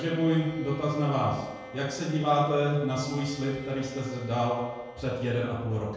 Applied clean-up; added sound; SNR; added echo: none; Bowed string instrument; 17 dB; reverberation time 1.2 s.